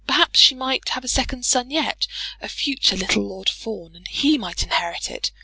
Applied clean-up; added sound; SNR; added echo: none; none; none; none.